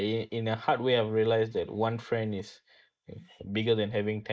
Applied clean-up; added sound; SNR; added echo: neural mask model Resemble Enhance denoiser.